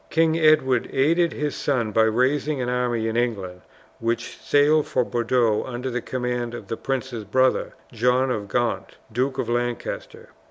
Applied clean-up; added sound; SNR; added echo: none; none; none; none.